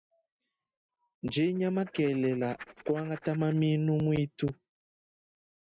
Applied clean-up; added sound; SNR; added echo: neural mask model RNNoise.